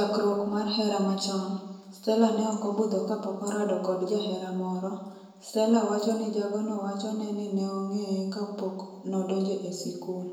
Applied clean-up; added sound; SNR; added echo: none; none; none; reverberation time 0.9 s.